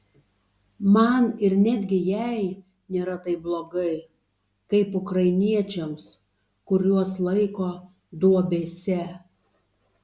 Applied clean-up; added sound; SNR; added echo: none; none; none; none.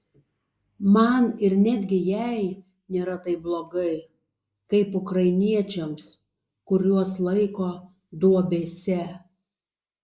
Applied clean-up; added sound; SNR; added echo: neural mask model Resemble Enhance denoiser.